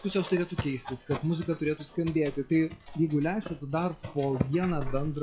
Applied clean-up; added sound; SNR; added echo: classical method WPE with log-MMSE.